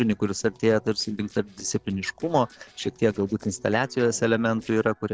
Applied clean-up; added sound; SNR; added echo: neural separator model SepFormer DNS4.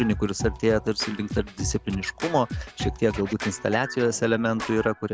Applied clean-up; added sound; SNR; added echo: none; Scratching (performance technique); 10 dB; none.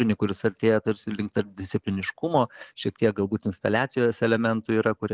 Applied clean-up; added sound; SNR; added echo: none; none; none; none.